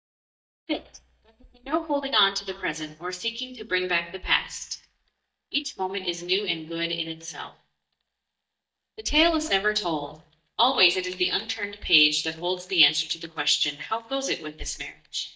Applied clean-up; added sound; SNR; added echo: neural mask model DeepFilterNet 3.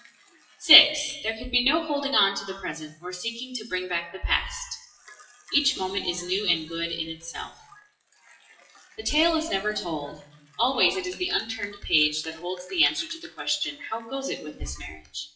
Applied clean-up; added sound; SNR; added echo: classical method WPE with log-MMSE.